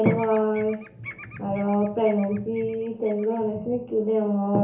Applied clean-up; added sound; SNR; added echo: none; Bird vocalization, bird call, bird song; 20 dB; reverberation time 0.7 s.